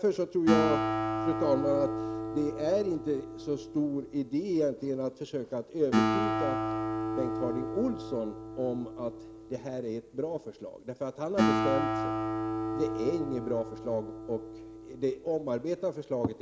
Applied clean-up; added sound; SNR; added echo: none; Acoustic guitar; 1 dB; none.